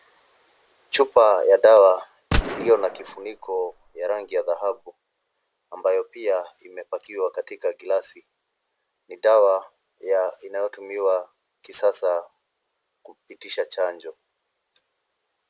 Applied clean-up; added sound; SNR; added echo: none; Gunshot, gunfire; 6 dB; none.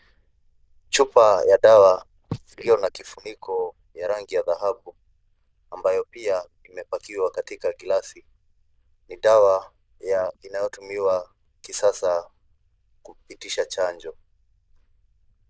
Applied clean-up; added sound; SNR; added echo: neural diffusion model UNIVERSE++.